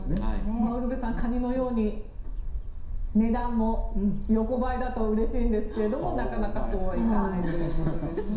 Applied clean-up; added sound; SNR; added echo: none; Bark; 1 dB; reverberation time 0.7 s.